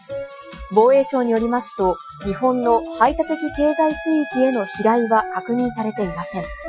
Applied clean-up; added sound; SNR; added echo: classical method Wiener filter.